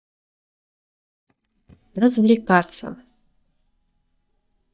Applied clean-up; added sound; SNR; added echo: neural mask model DeepFilterNet 3.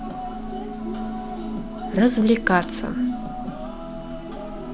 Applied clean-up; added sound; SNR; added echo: none; none; none; none.